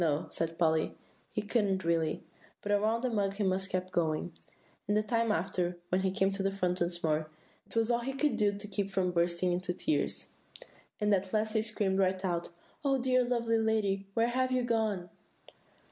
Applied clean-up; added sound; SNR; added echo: none; none; none; none.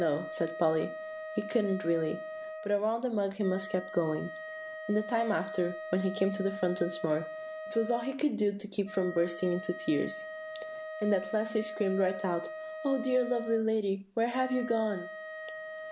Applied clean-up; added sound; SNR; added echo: none; Wind instrument, woodwind instrument; 10 dB; none.